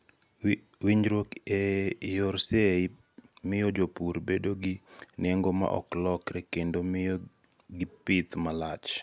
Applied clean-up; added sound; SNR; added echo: none; none; none; none.